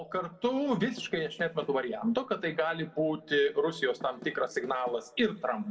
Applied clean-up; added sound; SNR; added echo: none; Knock / Wood; 20 dB; reverberation time 1.1 s.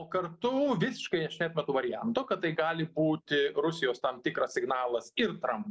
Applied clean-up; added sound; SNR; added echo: none; none; none; none.